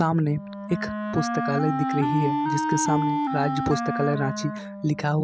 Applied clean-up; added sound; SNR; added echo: none; Wind instrument, woodwind instrument; 2 dB; none.